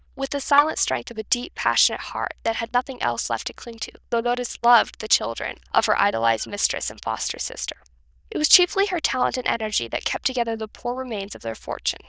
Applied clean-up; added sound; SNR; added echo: neural diffusion model UNIVERSE++.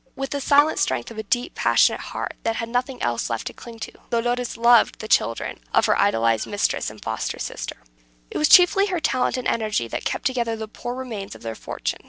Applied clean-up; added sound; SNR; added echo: neural separator model SepFormer DNS4.